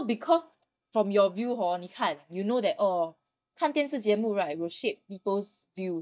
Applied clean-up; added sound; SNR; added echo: neural mask model DeepFilterNet 3.